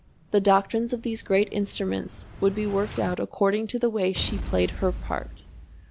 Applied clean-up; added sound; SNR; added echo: none; Explosion; 12 dB; none.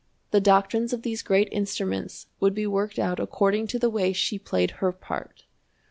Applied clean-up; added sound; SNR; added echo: none; none; none; none.